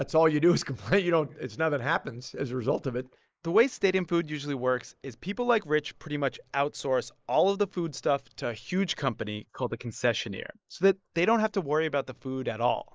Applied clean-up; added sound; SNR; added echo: neural mask model Resemble Enhance denoiser.